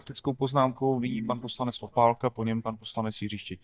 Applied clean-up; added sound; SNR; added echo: neural mask model DeepFilterNet 3.